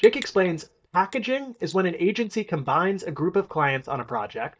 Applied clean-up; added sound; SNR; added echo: neural mask model DeepFilterNet 3.